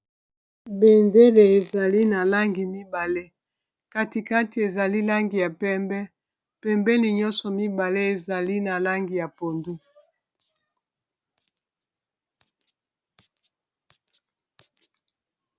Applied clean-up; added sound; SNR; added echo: none; none; none; none.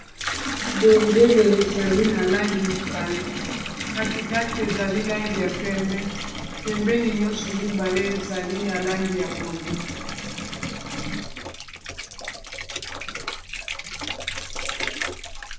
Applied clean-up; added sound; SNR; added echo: none; Bathtub (filling or washing) / Water tap, faucet; 6 dB; reverberation time 0.9 s.